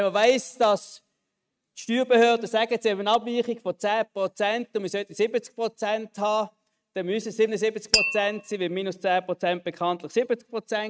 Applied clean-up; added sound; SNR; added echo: neural mask model RNNoise.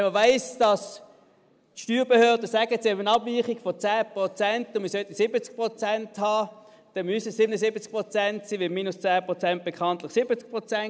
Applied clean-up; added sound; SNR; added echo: none; none; none; none.